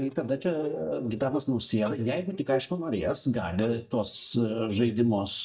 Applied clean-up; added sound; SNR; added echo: neural mask model DeepFilterNet 3.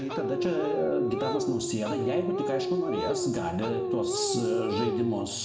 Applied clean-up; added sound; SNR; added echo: none; Dog; -1 dB; reverberation time 0.9 s.